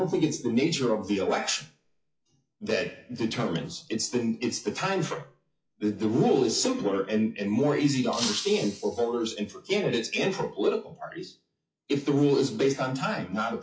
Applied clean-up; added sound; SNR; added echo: classical method WPE with log-MMSE.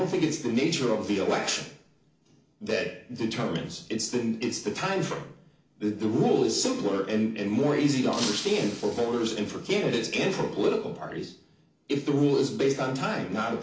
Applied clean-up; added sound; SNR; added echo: none; Shatter; 12 dB; reverberation time 0.4 s.